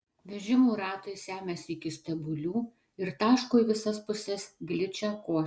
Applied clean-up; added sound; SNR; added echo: none; none; none; none.